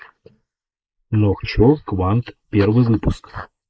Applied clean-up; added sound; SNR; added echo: neural mask model Resemble Enhance denoiser.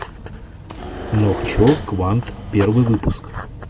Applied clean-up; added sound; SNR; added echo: none; Engine / Mechanisms; 11 dB; none.